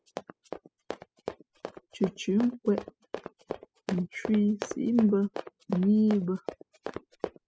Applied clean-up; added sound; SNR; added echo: classical method spectral subtraction.